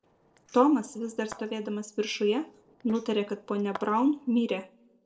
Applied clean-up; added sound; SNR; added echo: neural separator model SepFormer DNS4.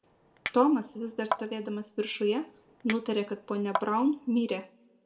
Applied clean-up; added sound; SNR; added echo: none; Chink, clink; 2 dB; reverberation time 0.3 s.